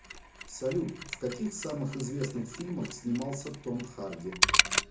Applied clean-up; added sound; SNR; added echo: none; Mechanisms; -2 dB; reverberation time 0.6 s.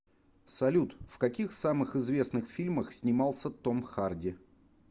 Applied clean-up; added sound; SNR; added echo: none; none; none; none.